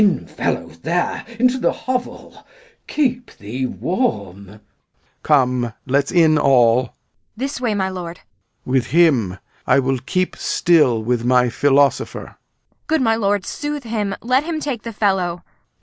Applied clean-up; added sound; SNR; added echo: none; none; none; none.